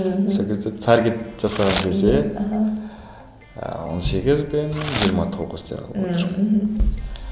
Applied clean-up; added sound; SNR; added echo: none; Packing tape, duct tape / Tearing; 12 dB; none.